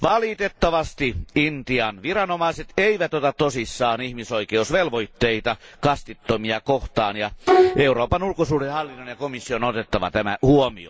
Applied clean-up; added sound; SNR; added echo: none; Bowed string instrument; -2 dB; none.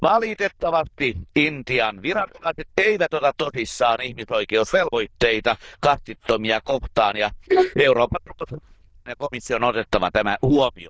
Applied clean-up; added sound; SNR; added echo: neural diffusion model UNIVERSE++.